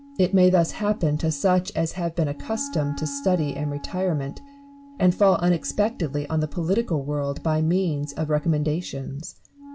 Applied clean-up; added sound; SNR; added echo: none; Wind instrument, woodwind instrument; 19 dB; none.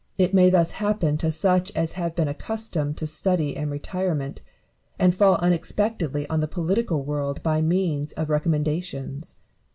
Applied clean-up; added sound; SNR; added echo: none; none; none; none.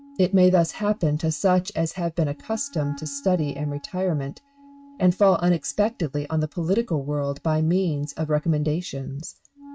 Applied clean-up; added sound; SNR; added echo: neural mask model RNNoise.